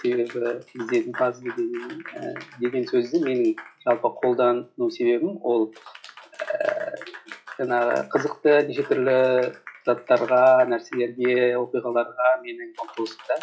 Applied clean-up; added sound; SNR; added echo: classical method log-MMSE.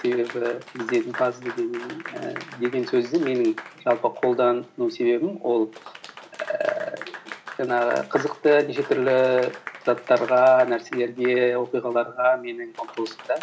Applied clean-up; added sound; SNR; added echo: none; Applause / Clapping; 16 dB; none.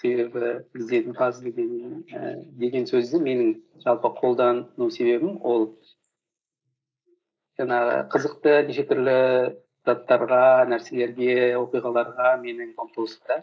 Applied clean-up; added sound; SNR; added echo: neural mask model Resemble Enhance denoiser.